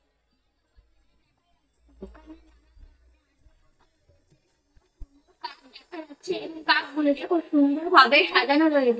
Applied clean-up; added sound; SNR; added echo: neural mask model DeepFilterNet 3.